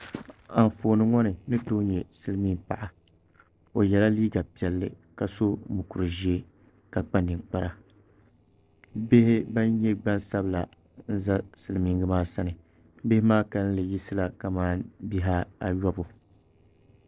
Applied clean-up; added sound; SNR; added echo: neural separator model SepFormer DNS4.